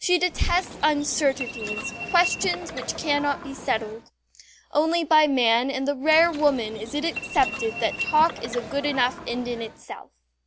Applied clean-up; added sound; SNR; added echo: none; Subway, metro, underground; 11 dB; none.